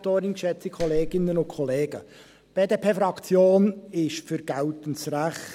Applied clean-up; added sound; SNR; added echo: none; Clapping; 9 dB; none.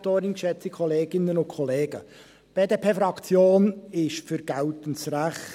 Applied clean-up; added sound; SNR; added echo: none; none; none; none.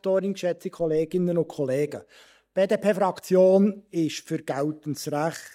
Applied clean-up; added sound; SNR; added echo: neural mask model DeepFilterNet 3.